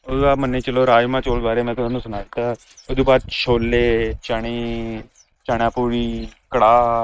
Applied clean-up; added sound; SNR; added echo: neural mask model RNNoise.